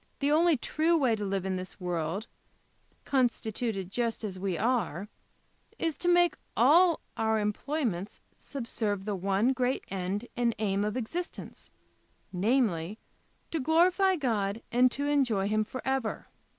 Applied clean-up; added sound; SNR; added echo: none; none; none; none.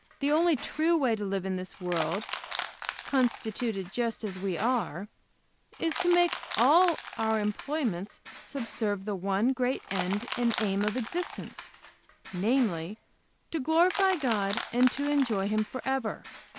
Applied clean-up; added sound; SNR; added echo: none; Crushing; 12 dB; none.